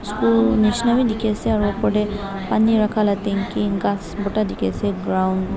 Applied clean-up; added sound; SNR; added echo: none; none; none; none.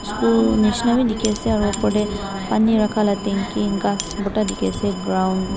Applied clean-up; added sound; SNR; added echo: none; Alarm + Shatter / Crushing; 16 dB; none.